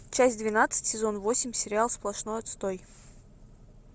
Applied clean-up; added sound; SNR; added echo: none; none; none; none.